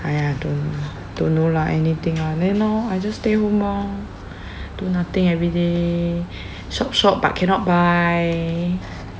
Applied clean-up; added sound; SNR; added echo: none; none; none; none.